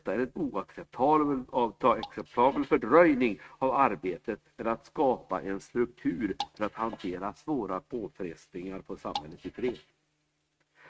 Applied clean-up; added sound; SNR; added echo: neural mask model RNNoise.